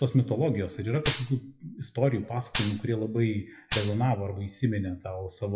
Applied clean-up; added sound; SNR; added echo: classical method WPE with log-MMSE.